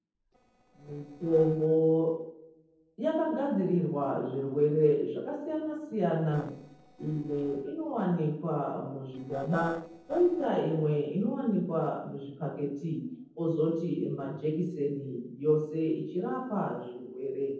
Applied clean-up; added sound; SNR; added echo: neural separator model SepFormer DNS4.